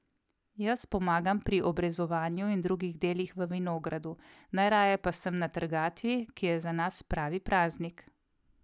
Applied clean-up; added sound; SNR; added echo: none; none; none; none.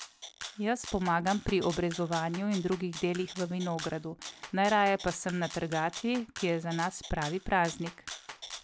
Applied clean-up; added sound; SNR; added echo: none; Rattle (instrument); 14 dB; none.